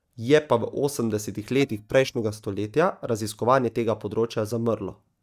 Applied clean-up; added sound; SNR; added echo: neural mask model DeepFilterNet 3.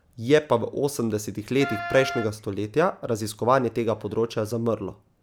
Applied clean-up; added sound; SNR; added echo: none; Wind instrument, woodwind instrument; 9 dB; none.